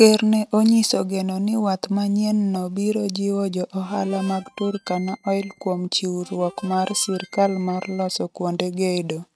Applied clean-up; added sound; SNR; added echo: neural mask model RNNoise.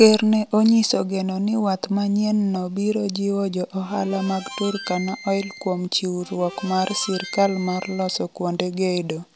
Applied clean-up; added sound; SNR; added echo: none; Harmonica; 16 dB; none.